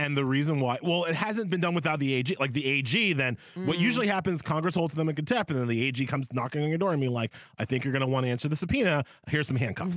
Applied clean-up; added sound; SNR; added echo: none; none; none; none.